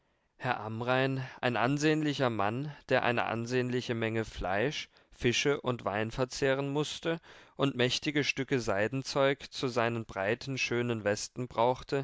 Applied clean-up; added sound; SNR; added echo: none; none; none; none.